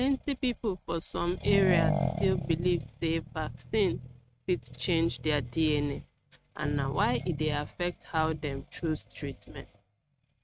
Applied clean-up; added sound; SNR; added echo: neural mask model RNNoise.